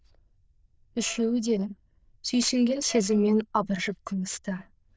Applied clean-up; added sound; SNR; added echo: neural diffusion model UNIVERSE++.